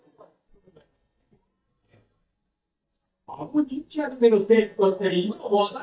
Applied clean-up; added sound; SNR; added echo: neural mask model DeepFilterNet 3.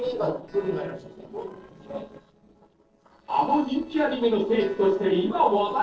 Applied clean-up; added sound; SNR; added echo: neural separator model SepFormer DNS4.